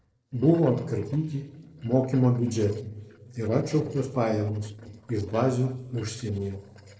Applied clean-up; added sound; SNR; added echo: neural separator model SepFormer DNS4.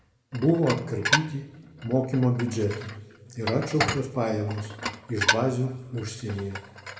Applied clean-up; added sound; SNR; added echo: none; Dishes, pots, and pans; 5 dB; reverberation time 1.4 s.